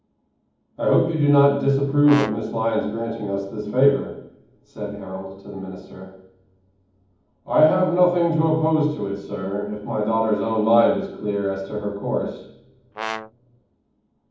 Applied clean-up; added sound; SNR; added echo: none; Brass instrument; 10 dB; reverberation time 1.2 s.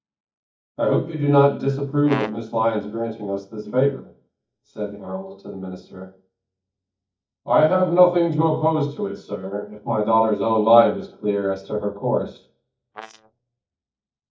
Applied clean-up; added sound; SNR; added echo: neural mask model DeepFilterNet 3.